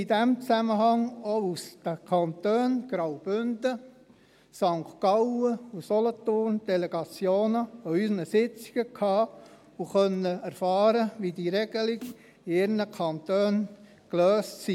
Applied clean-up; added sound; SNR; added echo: none; Snare drum; 18 dB; none.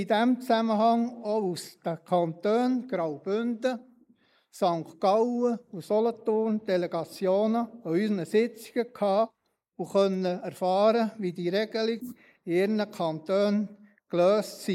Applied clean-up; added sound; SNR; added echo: neural mask model Resemble Enhance denoiser.